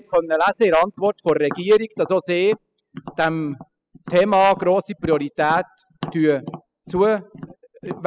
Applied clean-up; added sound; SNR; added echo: classical method spectral subtraction.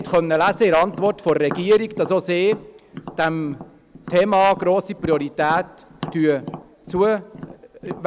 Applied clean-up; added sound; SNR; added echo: none; Tap; 16 dB; none.